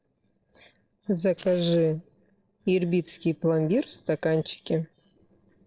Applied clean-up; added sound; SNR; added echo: neural separator model SepFormer DNS4.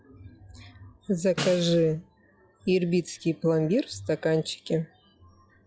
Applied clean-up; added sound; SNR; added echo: classical method log-MMSE.